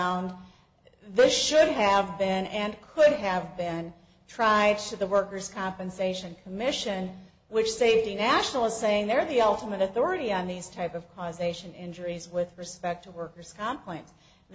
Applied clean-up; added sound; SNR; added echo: none; none; none; none.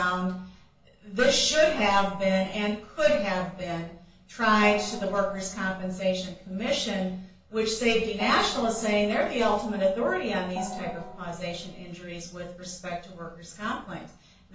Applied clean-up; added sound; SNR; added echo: none; Gong; 11 dB; reverberation time 0.3 s.